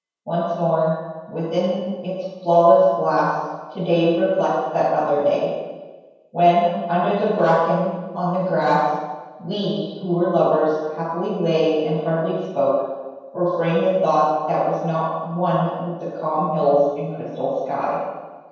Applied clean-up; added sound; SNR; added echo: none; none; none; reverberation time 1.2 s.